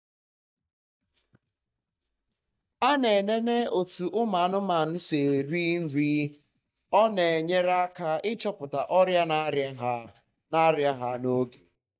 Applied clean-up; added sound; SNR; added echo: neural mask model DeepFilterNet 3.